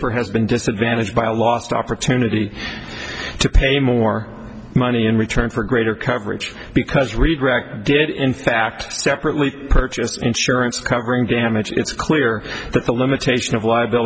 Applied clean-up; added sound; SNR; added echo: none; none; none; none.